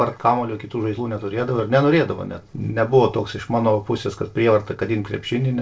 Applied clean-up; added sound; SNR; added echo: neural separator model SepFormer DNS4.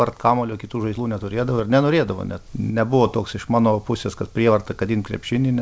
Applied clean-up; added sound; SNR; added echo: none; none; none; none.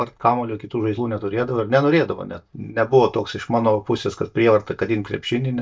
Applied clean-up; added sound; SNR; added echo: neural mask model DeepFilterNet 3.